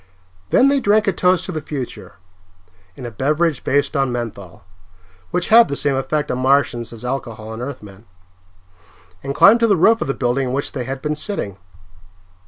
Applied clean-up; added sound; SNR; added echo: none; none; none; none.